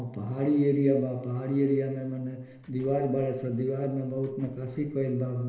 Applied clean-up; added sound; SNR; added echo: neural separator model SepFormer DNS4.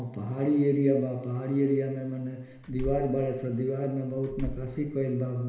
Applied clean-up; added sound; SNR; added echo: none; Slam; 11 dB; reverberation time 1.1 s.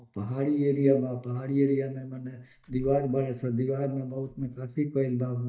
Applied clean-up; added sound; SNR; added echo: neural mask model DeepFilterNet 3.